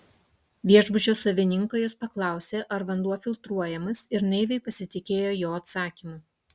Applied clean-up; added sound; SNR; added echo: none; none; none; none.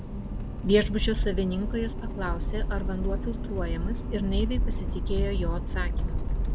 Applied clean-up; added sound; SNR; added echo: none; Accelerating, revving, vroom; -3 dB; none.